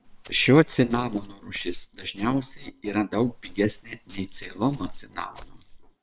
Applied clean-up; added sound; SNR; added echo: neural separator model SepFormer WHAM!.